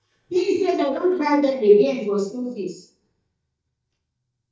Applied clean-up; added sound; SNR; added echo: neural mask model DeepFilterNet 3.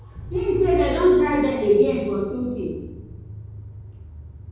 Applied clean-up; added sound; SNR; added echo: none; Engine / Car; 12 dB; reverberation time 1.3 s.